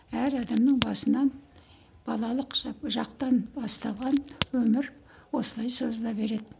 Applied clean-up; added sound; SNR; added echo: none; Crack; 12 dB; none.